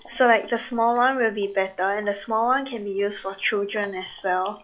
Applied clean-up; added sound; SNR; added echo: classical method log-MMSE.